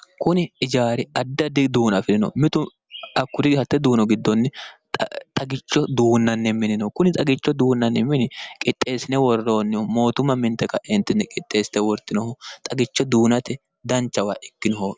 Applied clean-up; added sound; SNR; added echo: none; none; none; none.